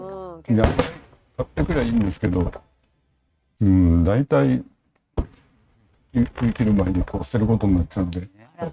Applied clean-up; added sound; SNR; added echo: neural mask model RNNoise.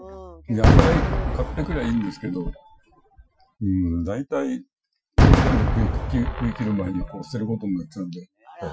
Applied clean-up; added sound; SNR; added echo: classical method Wiener filter.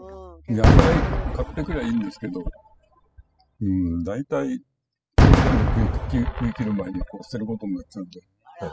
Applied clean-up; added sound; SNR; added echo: classical method spectral subtraction.